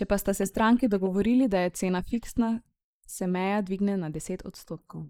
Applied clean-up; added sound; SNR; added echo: neural mask model Resemble Enhance denoiser.